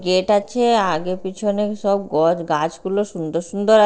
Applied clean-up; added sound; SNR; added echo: neural separator model SepFormer DNS4.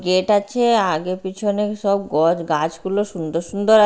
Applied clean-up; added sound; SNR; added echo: neural mask model Resemble Enhance denoiser.